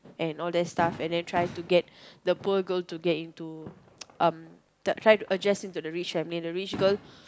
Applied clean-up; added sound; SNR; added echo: none; Fireworks; 17 dB; none.